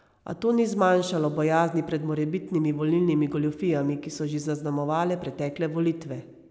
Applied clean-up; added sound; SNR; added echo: none; none; none; none.